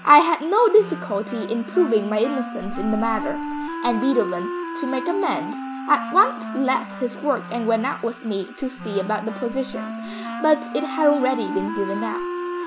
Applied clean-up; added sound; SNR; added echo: none; Wind instrument, woodwind instrument; 9 dB; none.